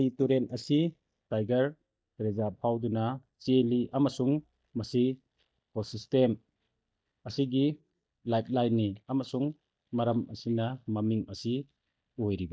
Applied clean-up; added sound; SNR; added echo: neural mask model DeepFilterNet 3.